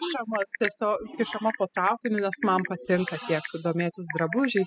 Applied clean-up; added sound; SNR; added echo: classical method spectral subtraction.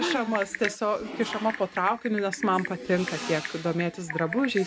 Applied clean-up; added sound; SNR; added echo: none; Typing; 9 dB; none.